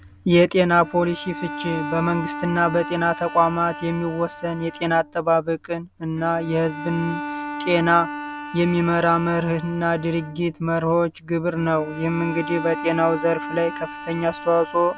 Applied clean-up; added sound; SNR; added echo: none; Bowed string instrument; 11 dB; none.